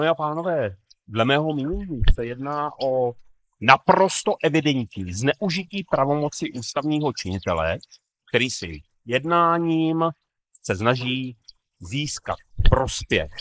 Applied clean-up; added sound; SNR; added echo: neural mask model Resemble Enhance denoiser.